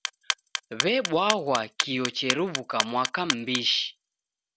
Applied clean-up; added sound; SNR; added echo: none; Clock; 4 dB; none.